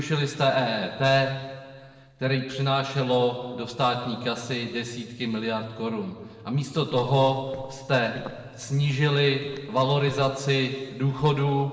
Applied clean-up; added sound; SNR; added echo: neural separator model SepFormer DNS4.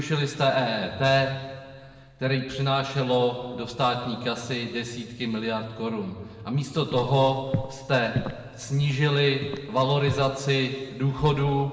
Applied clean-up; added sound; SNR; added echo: none; Walk, footsteps; 10 dB; reverberation time 1.5 s.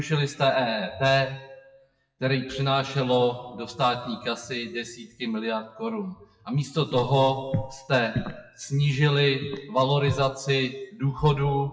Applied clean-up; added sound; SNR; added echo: classical method WPE with log-MMSE.